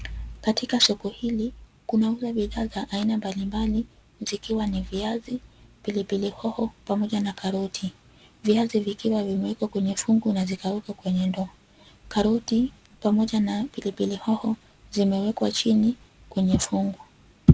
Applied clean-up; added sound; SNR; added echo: none; none; none; none.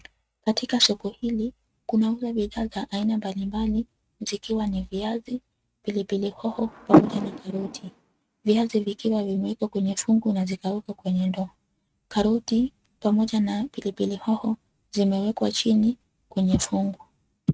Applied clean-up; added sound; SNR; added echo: neural mask model RNNoise.